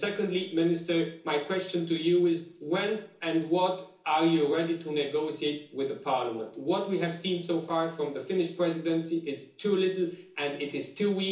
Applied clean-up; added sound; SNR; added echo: none; none; none; reverberation time 0.7 s.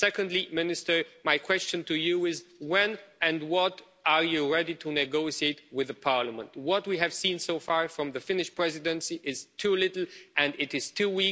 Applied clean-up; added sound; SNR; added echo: none; none; none; none.